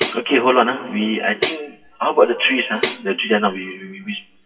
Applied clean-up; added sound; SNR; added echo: classical method WPE with log-MMSE.